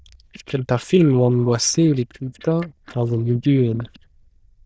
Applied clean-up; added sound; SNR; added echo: neural diffusion model UNIVERSE++.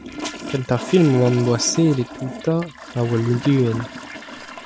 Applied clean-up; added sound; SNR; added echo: none; Toilet flush; 12 dB; none.